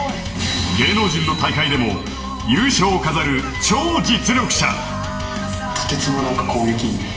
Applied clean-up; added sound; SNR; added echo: none; Wind instrument, woodwind instrument; 15 dB; reverberation time 0.9 s.